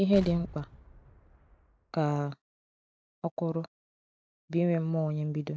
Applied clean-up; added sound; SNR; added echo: none; Explosion; 15 dB; none.